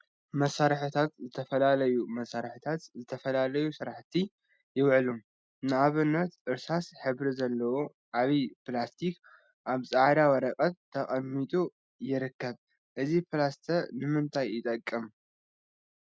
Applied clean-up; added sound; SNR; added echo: none; none; none; none.